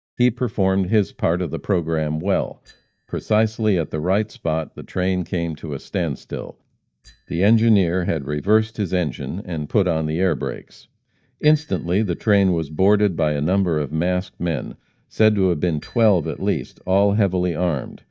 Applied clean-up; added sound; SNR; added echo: neural mask model DeepFilterNet 3.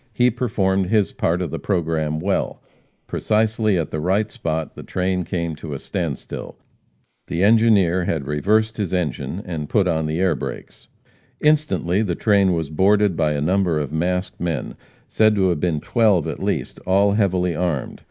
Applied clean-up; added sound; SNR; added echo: neural mask model Resemble Enhance denoiser.